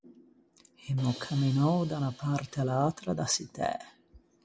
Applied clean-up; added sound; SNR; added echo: none; Crash cymbal; 19 dB; none.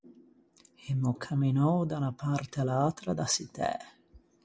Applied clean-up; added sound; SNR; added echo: none; none; none; none.